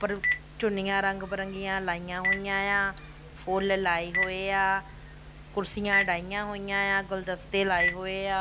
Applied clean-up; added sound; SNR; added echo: none; Telephone; 6 dB; none.